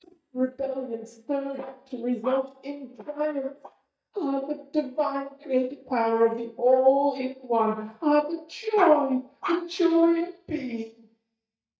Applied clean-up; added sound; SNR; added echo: neural mask model DeepFilterNet 3.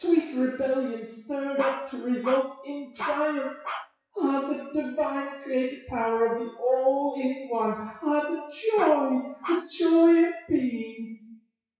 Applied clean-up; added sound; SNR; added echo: classical method WPE with log-MMSE.